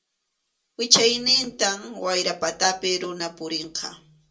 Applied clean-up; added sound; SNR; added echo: none; none; none; reverberation time 0.2 s.